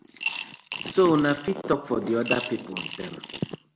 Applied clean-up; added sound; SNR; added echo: none; Coin (dropping) / Glass; 4 dB; none.